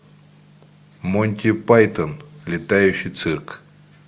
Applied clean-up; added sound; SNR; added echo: none; none; none; none.